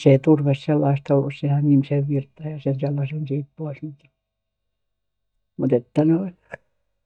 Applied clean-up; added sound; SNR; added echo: neural mask model DeepFilterNet 3.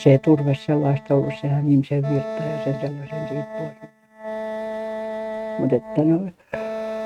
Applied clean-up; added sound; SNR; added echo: neural mask model RNNoise.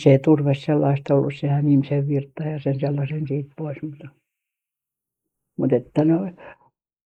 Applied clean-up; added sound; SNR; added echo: neural mask model Resemble Enhance denoiser.